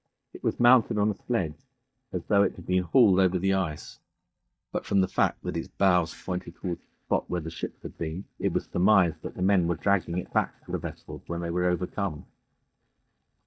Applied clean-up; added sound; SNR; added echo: neural mask model DeepFilterNet 3.